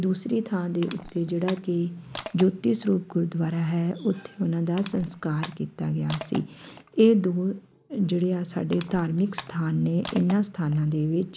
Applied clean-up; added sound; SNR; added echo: none; Crushing; 18 dB; none.